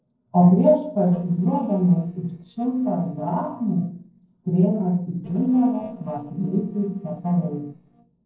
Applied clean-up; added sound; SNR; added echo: neural separator model SepFormer DNS4.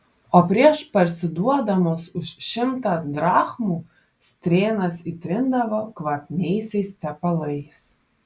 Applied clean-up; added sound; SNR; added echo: none; none; none; none.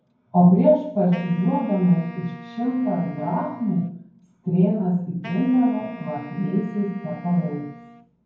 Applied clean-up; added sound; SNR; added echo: none; Wind instrument, woodwind instrument; 19 dB; reverberation time 0.9 s.